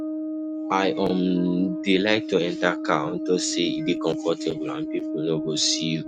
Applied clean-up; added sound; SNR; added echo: neural mask model RNNoise.